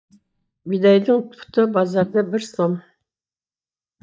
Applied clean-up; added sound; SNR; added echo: neural mask model DeepFilterNet 3.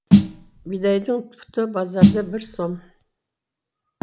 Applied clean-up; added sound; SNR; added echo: none; Snare drum; -5 dB; none.